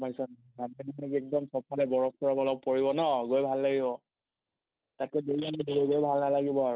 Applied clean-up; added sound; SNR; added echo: none; none; none; none.